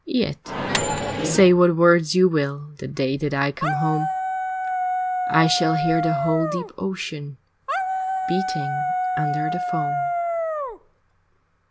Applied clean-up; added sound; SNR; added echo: none; Microwave oven + Dog; 1 dB; none.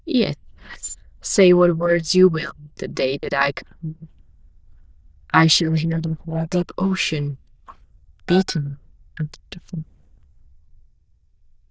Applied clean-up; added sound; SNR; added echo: neural diffusion model UNIVERSE++.